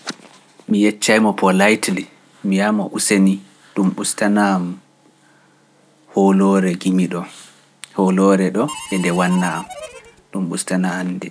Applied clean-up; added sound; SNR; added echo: none; Harmonica; 13 dB; none.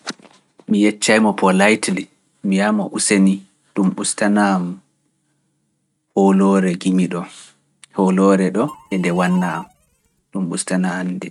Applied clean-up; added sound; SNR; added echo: neural mask model RNNoise.